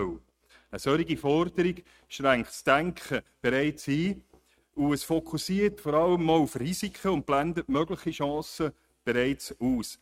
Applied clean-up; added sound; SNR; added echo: neural mask model RNNoise.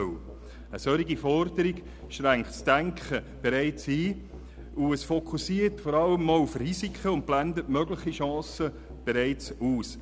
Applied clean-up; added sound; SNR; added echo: none; Musical instrument; 16 dB; none.